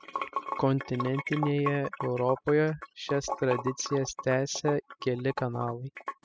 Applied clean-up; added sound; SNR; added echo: classical method spectral subtraction.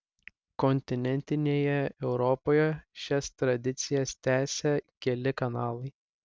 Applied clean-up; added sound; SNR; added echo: none; none; none; none.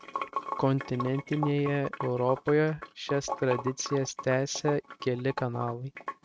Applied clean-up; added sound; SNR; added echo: neural mask model RNNoise.